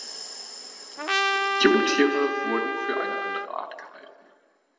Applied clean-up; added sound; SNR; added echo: none; Trumpet; -1 dB; reverberation time 2.0 s.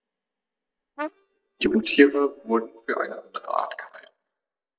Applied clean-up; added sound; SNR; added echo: neural mask model DeepFilterNet 3.